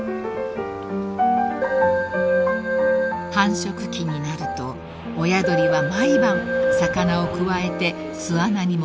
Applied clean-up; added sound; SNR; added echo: none; Keyboard (musical); 0 dB; none.